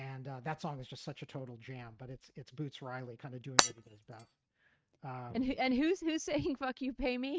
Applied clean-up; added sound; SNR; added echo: neural mask model RNNoise.